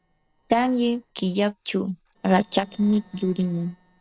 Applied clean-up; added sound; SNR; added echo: neural separator model SepFormer DNS4.